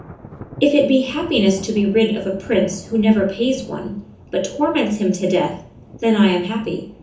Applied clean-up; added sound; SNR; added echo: none; Thunder; 20 dB; reverberation time 0.7 s.